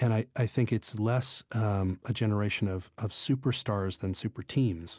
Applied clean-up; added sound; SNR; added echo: none; none; none; none.